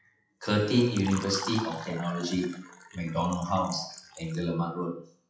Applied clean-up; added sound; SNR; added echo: classical method WPE with log-MMSE.